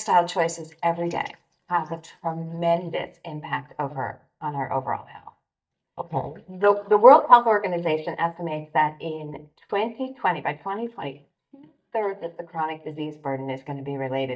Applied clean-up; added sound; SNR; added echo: neural mask model DeepFilterNet 3.